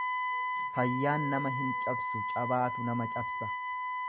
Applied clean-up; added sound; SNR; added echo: none; Wind instrument, woodwind instrument; 0 dB; none.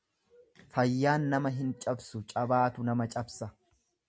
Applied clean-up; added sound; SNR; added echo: none; none; none; none.